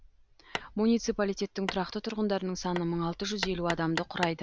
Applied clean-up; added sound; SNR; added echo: none; Hammer; 10 dB; none.